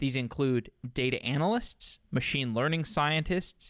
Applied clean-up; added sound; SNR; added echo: none; none; none; none.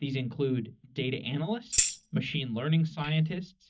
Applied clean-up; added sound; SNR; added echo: neural mask model DeepFilterNet 3.